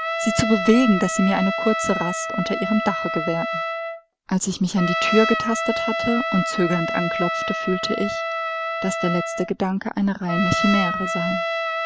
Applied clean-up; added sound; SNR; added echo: none; Trumpet; 3 dB; none.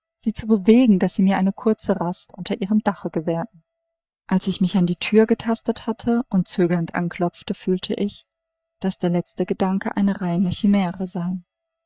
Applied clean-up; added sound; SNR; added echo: neural mask model DeepFilterNet 3.